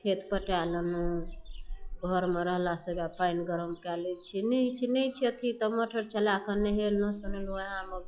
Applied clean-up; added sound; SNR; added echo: classical method log-MMSE.